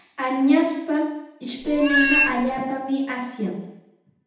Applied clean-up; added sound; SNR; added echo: none; Meow; -1 dB; reverberation time 0.9 s.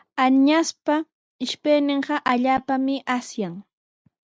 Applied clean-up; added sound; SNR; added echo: none; none; none; none.